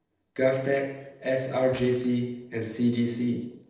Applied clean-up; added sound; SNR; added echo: neural separator model SepFormer DNS4.